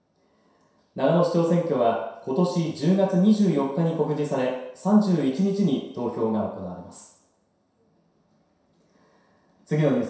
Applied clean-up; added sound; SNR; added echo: none; none; none; reverberation time 0.7 s.